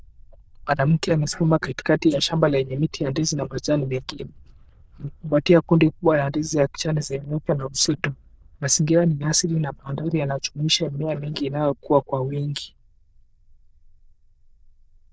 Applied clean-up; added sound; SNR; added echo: neural diffusion model UNIVERSE++.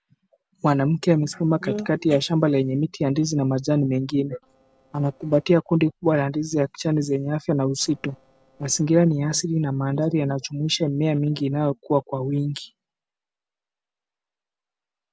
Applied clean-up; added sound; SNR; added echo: neural separator model SepFormer DNS4.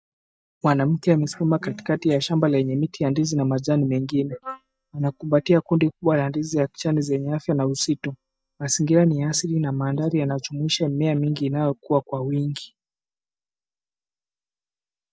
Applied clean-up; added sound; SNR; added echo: neural mask model DeepFilterNet 3.